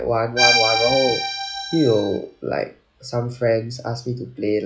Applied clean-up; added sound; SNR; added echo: classical method log-MMSE.